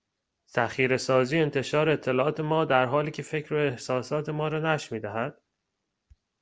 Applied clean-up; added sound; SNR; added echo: none; none; none; none.